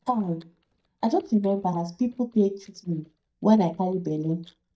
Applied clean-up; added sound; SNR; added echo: neural mask model DeepFilterNet 3.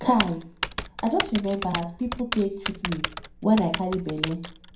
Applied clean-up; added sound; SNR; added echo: none; Typing; 6 dB; reverberation time 0.5 s.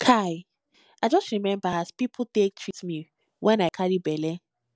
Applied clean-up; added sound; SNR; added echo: none; none; none; none.